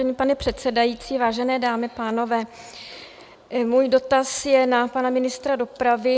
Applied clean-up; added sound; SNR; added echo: none; none; none; none.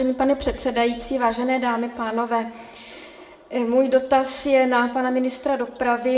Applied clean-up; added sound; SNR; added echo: none; none; none; reverberation time 0.6 s.